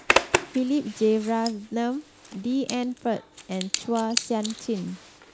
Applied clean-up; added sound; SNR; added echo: none; Zipper (clothing); 4 dB; none.